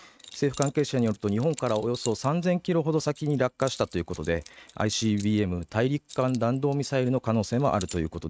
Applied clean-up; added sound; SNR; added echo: neural mask model RNNoise.